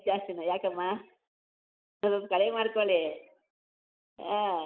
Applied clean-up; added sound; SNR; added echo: neural mask model Resemble Enhance denoiser.